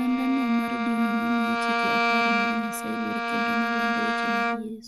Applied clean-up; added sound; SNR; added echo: none; Bowed string instrument; -2 dB; none.